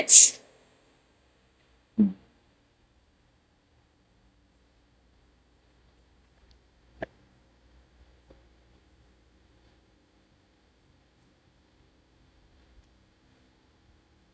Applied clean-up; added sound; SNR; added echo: neural mask model DeepFilterNet 3.